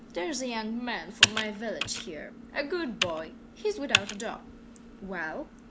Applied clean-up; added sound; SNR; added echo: none; Computer keyboard; -2 dB; none.